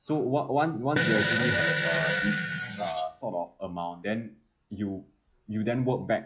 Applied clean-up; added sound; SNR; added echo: classical method log-MMSE.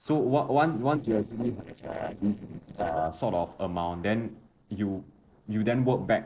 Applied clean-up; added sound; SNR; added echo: neural separator model SepFormer DNS4.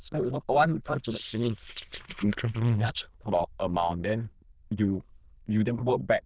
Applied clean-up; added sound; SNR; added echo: neural diffusion model UNIVERSE++.